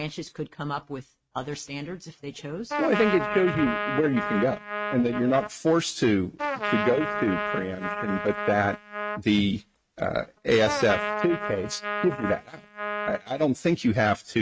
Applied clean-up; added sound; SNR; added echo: neural mask model RNNoise.